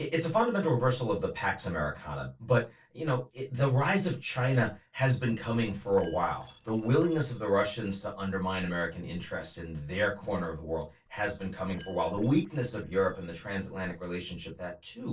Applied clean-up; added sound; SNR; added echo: neural separator model SepFormer DNS4.